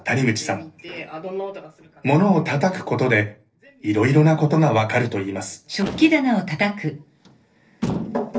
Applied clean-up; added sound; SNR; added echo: neural separator model SepFormer DNS4.